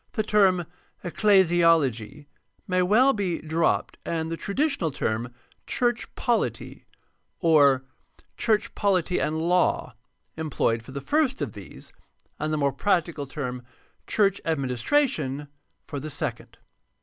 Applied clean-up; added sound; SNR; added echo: none; none; none; none.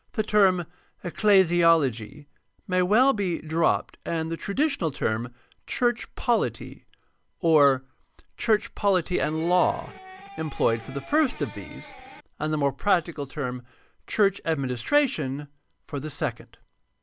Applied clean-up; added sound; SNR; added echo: none; Electric guitar; 17 dB; none.